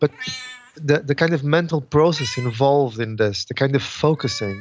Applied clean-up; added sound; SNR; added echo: none; Meow; 19 dB; none.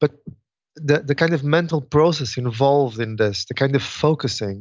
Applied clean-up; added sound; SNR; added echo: none; none; none; none.